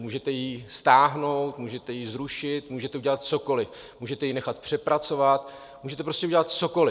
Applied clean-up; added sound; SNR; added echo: none; none; none; none.